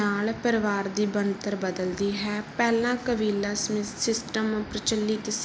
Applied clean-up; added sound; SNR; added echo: none; none; none; none.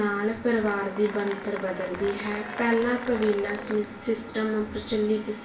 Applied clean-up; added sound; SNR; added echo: none; Applause / Cheering; 12 dB; reverberation time 0.3 s.